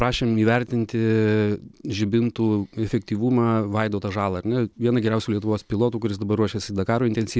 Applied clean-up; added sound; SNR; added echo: none; none; none; none.